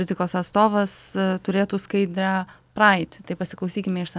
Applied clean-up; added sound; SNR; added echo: none; none; none; none.